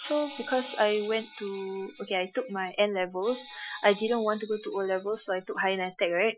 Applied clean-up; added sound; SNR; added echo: classical method Wiener filter.